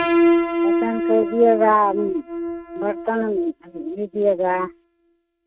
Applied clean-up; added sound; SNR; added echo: neural mask model RNNoise.